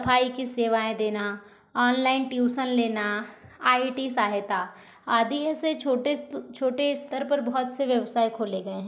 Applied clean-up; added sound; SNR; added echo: none; none; none; none.